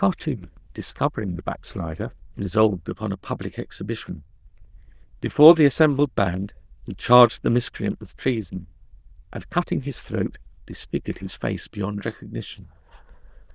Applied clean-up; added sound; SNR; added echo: neural diffusion model UNIVERSE++.